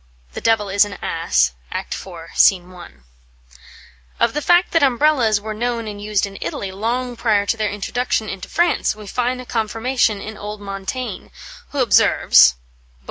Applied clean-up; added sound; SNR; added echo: none; none; none; none.